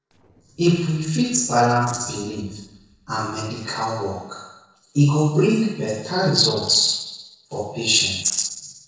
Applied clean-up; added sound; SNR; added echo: neural separator model SepFormer DNS4.